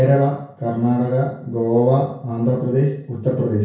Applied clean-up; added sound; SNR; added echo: none; none; none; reverberation time 0.6 s.